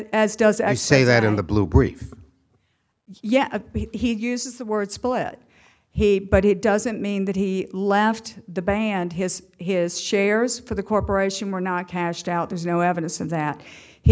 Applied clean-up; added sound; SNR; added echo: none; none; none; none.